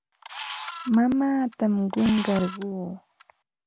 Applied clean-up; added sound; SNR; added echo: none; Camera; 12 dB; none.